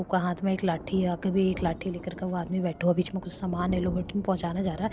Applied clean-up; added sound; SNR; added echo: none; Thunder; 12 dB; none.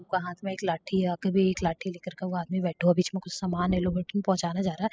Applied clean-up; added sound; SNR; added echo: classical method spectral subtraction.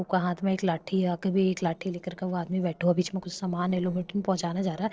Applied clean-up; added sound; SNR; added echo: neural separator model SepFormer DNS4.